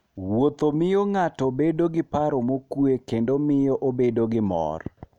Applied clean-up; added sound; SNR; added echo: none; none; none; none.